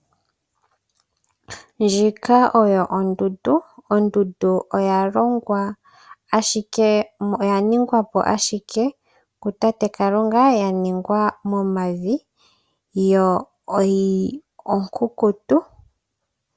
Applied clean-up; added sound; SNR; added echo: none; none; none; none.